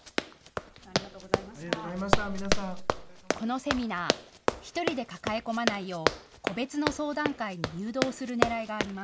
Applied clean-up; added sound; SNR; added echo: none; Run; -2 dB; none.